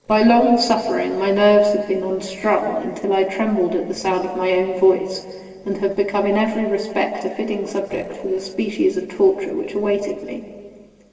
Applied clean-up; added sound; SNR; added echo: neural separator model SepFormer DNS4.